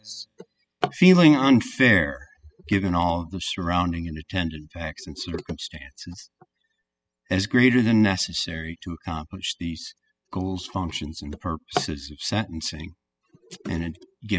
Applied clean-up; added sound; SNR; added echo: classical method spectral subtraction.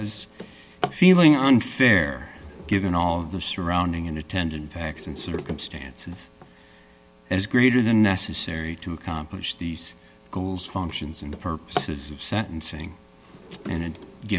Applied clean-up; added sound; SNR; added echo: none; Drawer open or close; 16 dB; none.